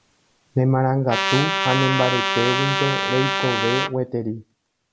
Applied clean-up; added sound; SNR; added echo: none; Trumpet; 0 dB; none.